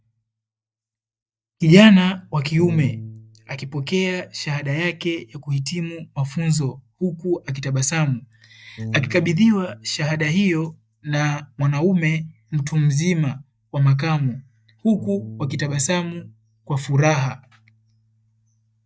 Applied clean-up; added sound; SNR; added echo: neural mask model DeepFilterNet 3.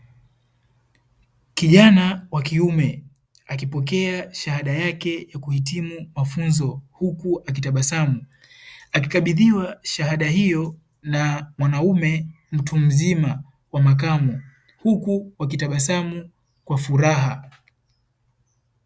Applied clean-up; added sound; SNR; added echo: none; none; none; none.